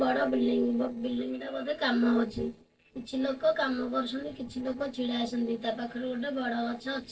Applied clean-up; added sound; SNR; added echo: neural separator model SepFormer DNS4.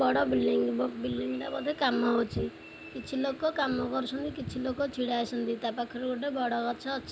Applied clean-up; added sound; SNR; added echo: none; none; none; none.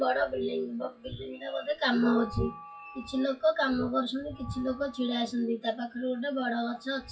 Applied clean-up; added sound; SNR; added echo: classical method WPE with log-MMSE.